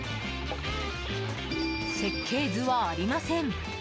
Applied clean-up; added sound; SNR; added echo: none; Gunshot, gunfire; 18 dB; none.